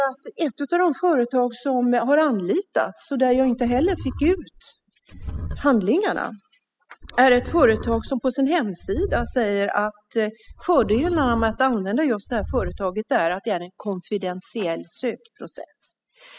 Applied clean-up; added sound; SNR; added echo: classical method spectral subtraction.